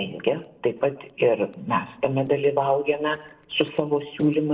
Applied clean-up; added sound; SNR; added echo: neural separator model SepFormer DNS4.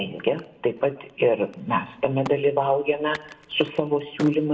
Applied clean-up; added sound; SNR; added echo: none; Crack; 18 dB; reverberation time 0.6 s.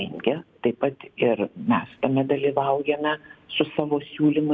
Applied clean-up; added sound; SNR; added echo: none; none; none; none.